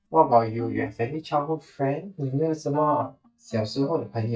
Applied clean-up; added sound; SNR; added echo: neural mask model DeepFilterNet 3.